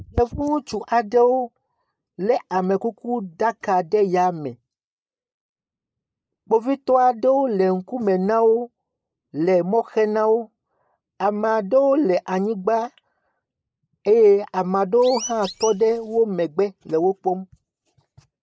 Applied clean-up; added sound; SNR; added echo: neural mask model Resemble Enhance denoiser.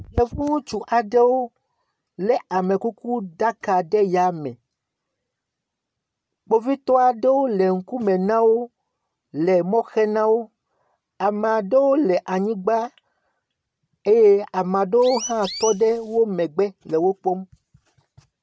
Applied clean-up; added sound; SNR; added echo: none; Chirp, tweet; 11 dB; none.